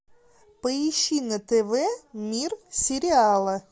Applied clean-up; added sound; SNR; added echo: none; none; none; none.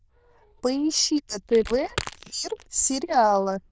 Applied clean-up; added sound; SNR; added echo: neural diffusion model UNIVERSE++.